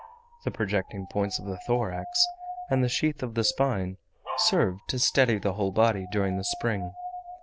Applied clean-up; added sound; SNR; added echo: none; Dog; 13 dB; none.